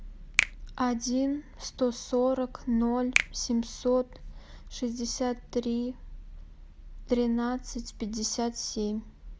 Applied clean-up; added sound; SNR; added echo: none; Finger snapping; 6 dB; none.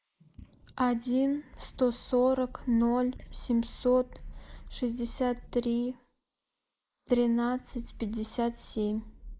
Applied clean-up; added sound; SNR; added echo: neural mask model Resemble Enhance denoiser.